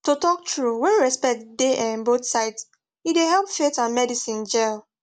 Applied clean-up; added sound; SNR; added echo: none; none; none; none.